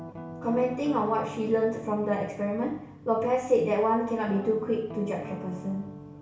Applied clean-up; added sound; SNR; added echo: none; Guitar; 15 dB; reverberation time 0.6 s.